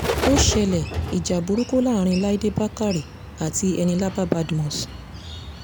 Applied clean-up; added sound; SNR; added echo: none; Bird; 6 dB; none.